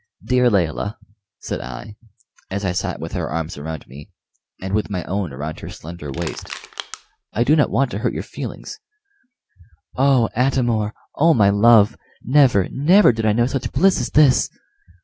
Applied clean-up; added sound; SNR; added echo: none; Crushing; 15 dB; none.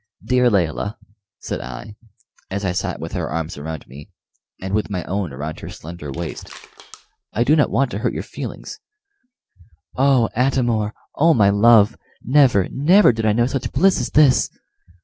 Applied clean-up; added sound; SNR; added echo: neural separator model SepFormer DNS4.